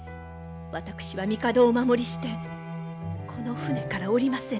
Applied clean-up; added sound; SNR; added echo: none; none; none; none.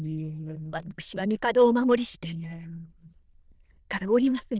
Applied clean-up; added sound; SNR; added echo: neural diffusion model UNIVERSE++.